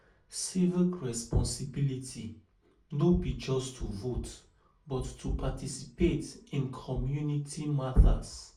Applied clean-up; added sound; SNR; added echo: none; none; none; reverberation time 0.3 s.